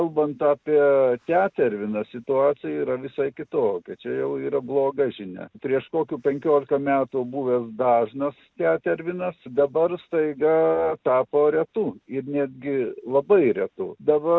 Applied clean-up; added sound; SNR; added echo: none; none; none; none.